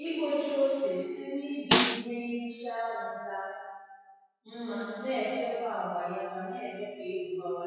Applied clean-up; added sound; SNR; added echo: classical method WPE with log-MMSE.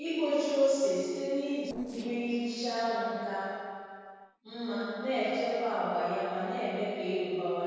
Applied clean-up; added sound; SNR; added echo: neural separator model SepFormer DNS4.